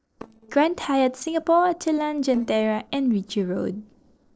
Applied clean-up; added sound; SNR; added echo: neural separator model SepFormer DNS4.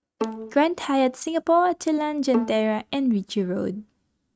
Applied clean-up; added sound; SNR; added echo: neural mask model RNNoise.